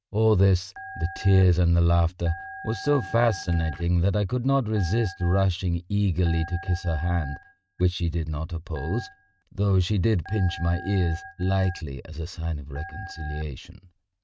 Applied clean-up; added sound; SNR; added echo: neural mask model RNNoise.